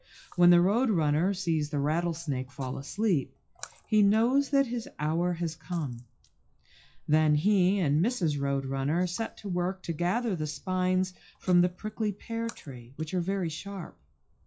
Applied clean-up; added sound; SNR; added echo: classical method WPE with log-MMSE.